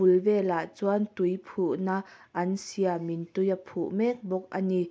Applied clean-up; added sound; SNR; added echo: none; none; none; none.